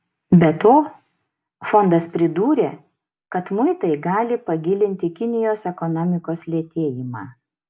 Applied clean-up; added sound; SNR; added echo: none; none; none; none.